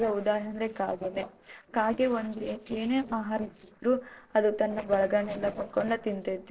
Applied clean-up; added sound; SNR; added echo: neural separator model SepFormer DNS4.